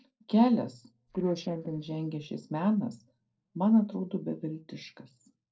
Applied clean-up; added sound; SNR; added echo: neural separator model SepFormer DNS4.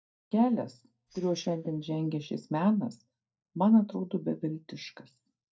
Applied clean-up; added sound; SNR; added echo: neural mask model DeepFilterNet 3.